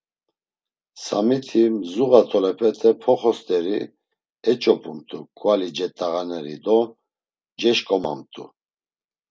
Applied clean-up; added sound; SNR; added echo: none; none; none; none.